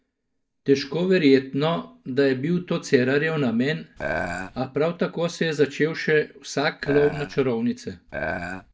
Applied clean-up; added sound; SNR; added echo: neural mask model DeepFilterNet 3.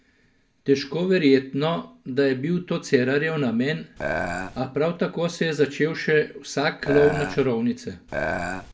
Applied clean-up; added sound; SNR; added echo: none; Burping, eructation; 4 dB; reverberation time 0.2 s.